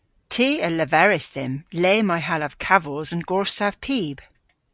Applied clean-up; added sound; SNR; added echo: none; none; none; none.